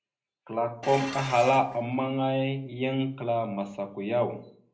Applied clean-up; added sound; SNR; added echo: none; Dishes, pots, and pans; 15 dB; reverberation time 0.5 s.